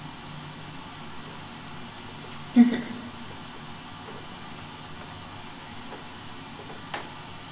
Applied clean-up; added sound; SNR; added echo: none; Drawer open or close; 19 dB; reverberation time 1.2 s.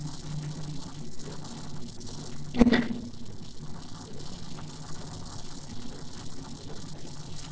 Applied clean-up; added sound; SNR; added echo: neural separator model SepFormer DNS4.